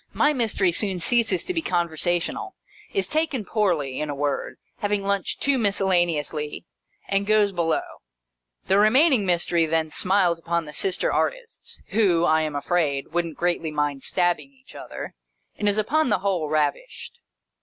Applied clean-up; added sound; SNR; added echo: none; none; none; none.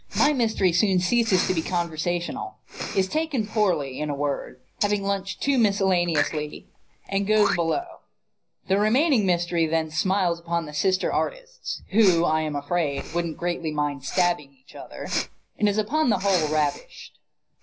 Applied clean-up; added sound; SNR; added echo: none; Respiratory sounds; 12 dB; reverberation time 0.4 s.